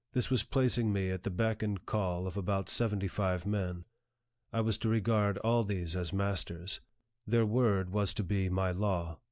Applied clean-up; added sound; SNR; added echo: none; none; none; none.